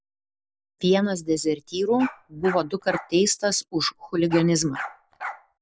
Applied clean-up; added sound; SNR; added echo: none; Bark; 12 dB; none.